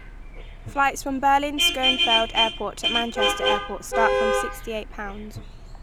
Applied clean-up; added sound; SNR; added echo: none; Vehicle horn, car horn, honking; -1 dB; none.